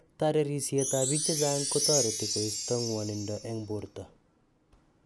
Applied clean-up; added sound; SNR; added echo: none; Chime; 1 dB; none.